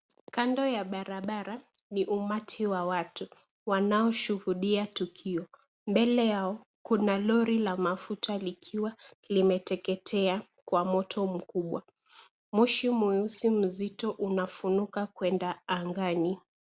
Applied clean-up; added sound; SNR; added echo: none; none; none; none.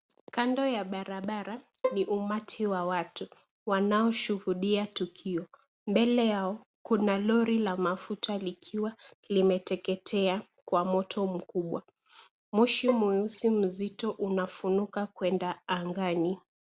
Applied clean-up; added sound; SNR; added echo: none; Bowed string instrument; 9 dB; none.